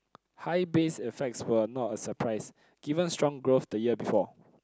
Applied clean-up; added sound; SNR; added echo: none; none; none; none.